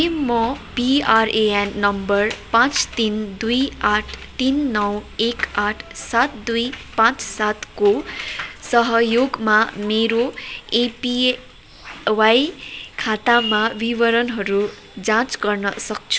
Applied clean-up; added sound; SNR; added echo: none; none; none; none.